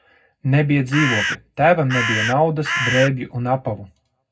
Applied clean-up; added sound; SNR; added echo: none; Bird; 1 dB; reverberation time 0.3 s.